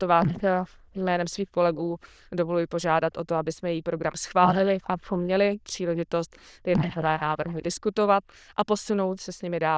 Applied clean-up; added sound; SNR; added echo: neural diffusion model UNIVERSE++.